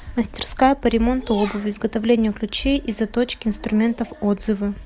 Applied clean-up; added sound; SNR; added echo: none; none; none; none.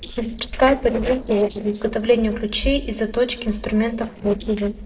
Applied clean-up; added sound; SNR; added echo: neural separator model SepFormer DNS4.